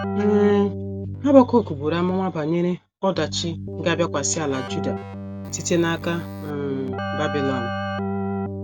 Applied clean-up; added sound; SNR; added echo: none; Keyboard (musical); 7 dB; none.